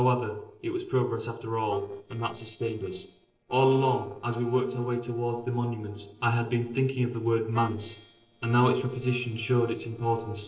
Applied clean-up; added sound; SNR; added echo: neural separator model SepFormer DNS4.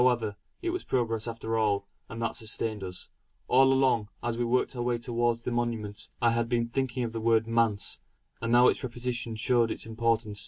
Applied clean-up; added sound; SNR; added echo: none; none; none; none.